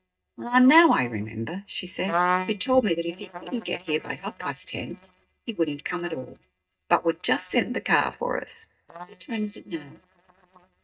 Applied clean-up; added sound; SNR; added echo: neural mask model DeepFilterNet 3.